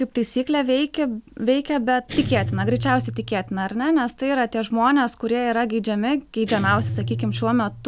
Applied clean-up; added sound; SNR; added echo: none; Guitar; 10 dB; none.